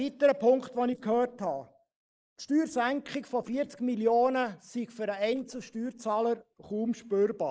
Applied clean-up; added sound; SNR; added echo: neural mask model Resemble Enhance denoiser.